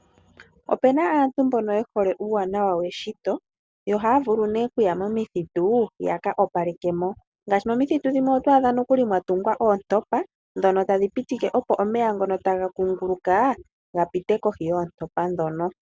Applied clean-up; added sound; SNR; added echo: none; none; none; none.